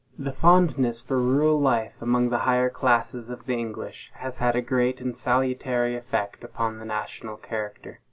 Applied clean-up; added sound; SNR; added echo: none; none; none; none.